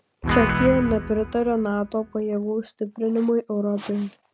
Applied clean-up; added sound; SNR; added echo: none; Guitar; 4 dB; none.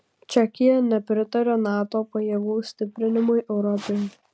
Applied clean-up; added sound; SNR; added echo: none; none; none; none.